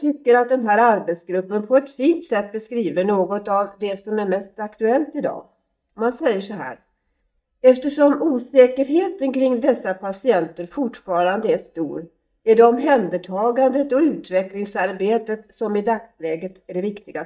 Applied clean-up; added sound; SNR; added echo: neural mask model DeepFilterNet 3.